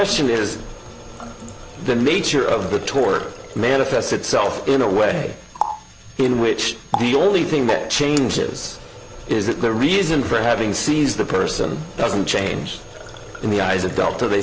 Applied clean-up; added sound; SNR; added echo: none; Water tap, faucet; 14 dB; none.